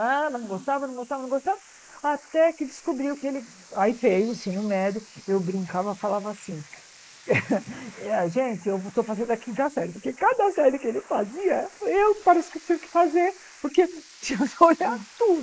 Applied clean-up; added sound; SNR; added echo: neural mask model Resemble Enhance denoiser.